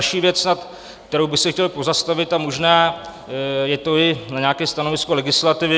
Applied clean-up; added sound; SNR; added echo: none; none; none; none.